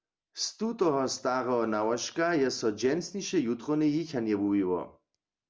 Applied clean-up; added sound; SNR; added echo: none; none; none; none.